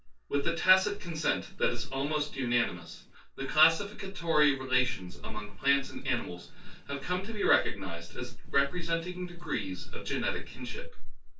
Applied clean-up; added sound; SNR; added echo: neural separator model SepFormer DNS4.